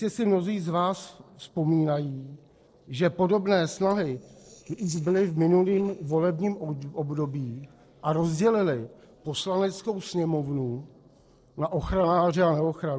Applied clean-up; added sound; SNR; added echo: neural separator model SepFormer DNS4.